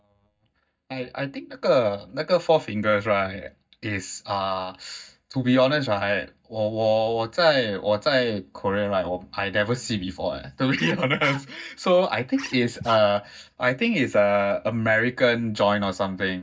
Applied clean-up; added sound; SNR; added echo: neural mask model DeepFilterNet 3.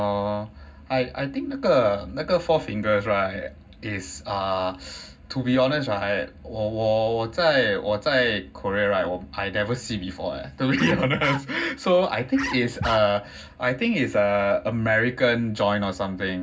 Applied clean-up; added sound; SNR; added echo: none; Bark; 10 dB; reverberation time 0.4 s.